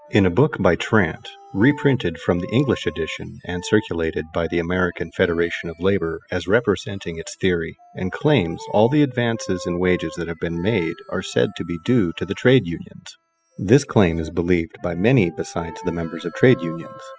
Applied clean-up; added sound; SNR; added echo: classical method spectral subtraction.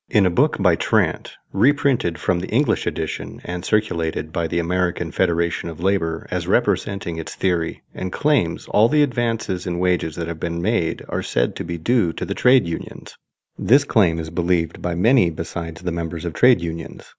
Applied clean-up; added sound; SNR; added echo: none; none; none; none.